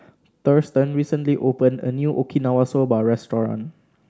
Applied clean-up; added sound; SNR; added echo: none; none; none; none.